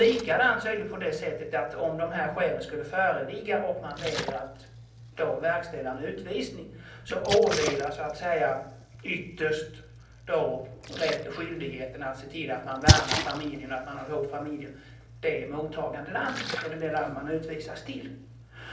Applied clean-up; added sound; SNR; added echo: none; Splash, splatter; 5 dB; reverberation time 0.6 s.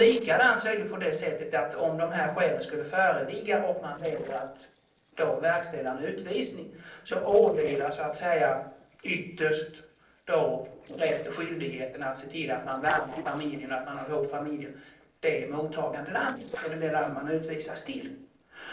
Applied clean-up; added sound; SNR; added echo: neural separator model SepFormer DNS4.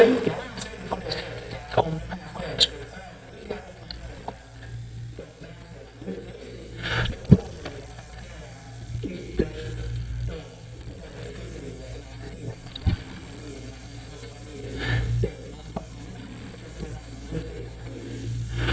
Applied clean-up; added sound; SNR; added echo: neural mask model DeepFilterNet 3.